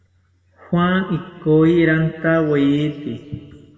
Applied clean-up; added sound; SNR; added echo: none; none; none; reverberation time 2.0 s.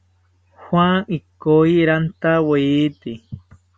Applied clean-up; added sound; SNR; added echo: none; none; none; none.